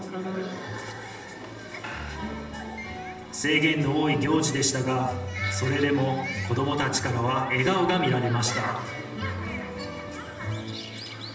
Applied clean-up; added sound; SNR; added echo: none; Squeak / Screech; 19 dB; reverberation time 0.8 s.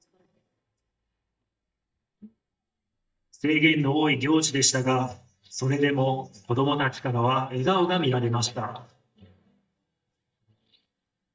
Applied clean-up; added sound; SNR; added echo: neural mask model DeepFilterNet 3.